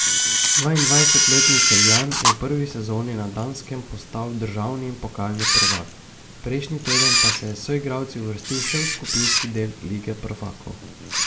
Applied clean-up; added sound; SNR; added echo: none; Camera; -5 dB; reverberation time 0.6 s.